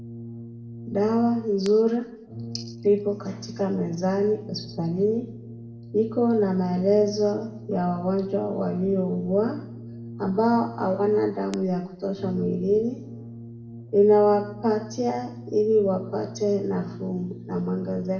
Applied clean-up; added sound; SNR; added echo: none; Brass instrument; 14 dB; reverberation time 0.6 s.